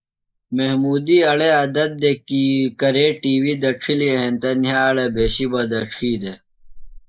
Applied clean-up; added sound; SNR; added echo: neural mask model Resemble Enhance denoiser.